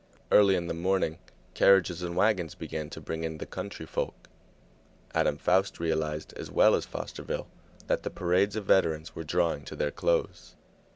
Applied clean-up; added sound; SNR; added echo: none; none; none; none.